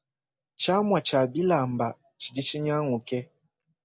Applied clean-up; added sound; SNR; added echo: none; none; none; none.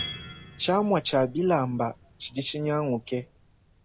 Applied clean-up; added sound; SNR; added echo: none; Piano; 17 dB; none.